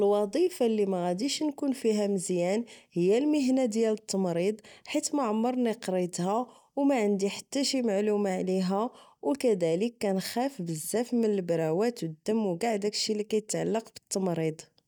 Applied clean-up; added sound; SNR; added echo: neural mask model DeepFilterNet 3.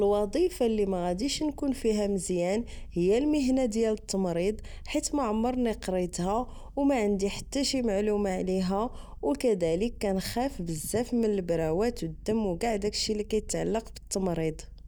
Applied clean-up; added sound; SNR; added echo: none; Purr; 15 dB; none.